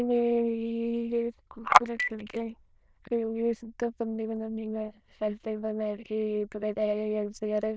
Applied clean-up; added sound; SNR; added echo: neural diffusion model UNIVERSE++.